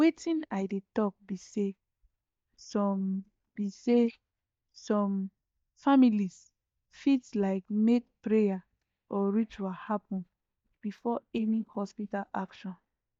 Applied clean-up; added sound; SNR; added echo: neural mask model DeepFilterNet 3.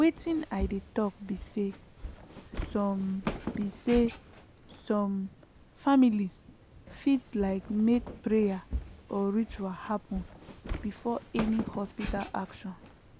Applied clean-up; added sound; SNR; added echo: none; Walk, footsteps; 10 dB; none.